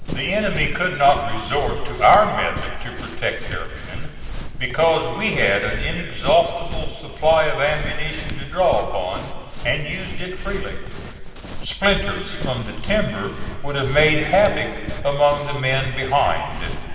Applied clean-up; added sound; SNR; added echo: none; Run; 6 dB; reverberation time 2.3 s.